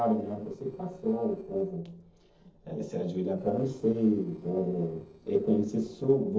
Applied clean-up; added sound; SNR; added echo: neural separator model SepFormer DNS4.